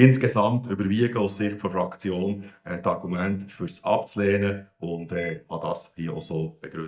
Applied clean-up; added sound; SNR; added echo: neural mask model DeepFilterNet 3.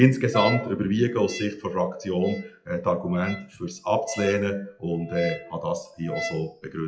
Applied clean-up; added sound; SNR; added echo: classical method WPE with log-MMSE.